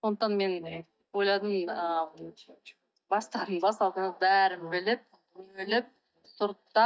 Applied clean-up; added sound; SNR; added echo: neural mask model DeepFilterNet 3.